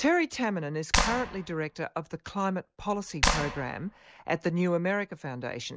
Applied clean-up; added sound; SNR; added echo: none; Clapping; -1 dB; none.